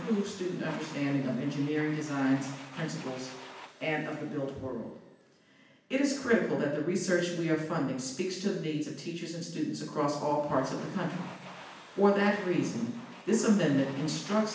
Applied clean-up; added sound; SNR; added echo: none; Domestic sounds, home sounds; 19 dB; reverberation time 0.9 s.